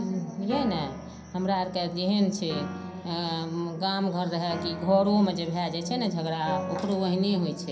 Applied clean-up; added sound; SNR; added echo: none; Piano; 11 dB; reverberation time 0.3 s.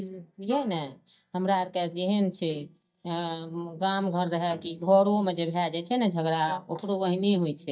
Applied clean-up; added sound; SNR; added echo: neural mask model DeepFilterNet 3.